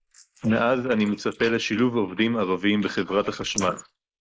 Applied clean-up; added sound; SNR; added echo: neural mask model Resemble Enhance denoiser.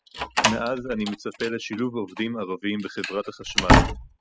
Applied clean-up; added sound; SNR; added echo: classical method spectral subtraction.